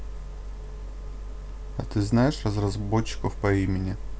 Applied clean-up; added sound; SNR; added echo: none; none; none; none.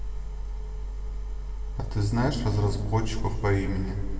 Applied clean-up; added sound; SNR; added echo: none; none; none; reverberation time 2.6 s.